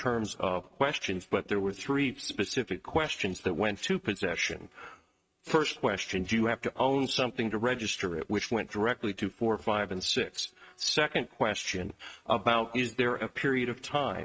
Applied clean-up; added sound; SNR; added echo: neural mask model RNNoise.